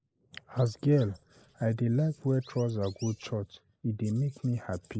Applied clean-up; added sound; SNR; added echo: neural mask model Resemble Enhance denoiser.